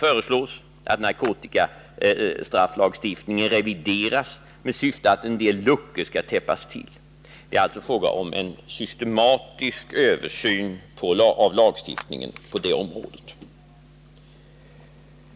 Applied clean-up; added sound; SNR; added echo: none; Clapping; 20 dB; none.